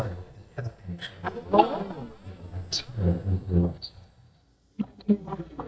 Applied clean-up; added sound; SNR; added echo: neural mask model DeepFilterNet 3.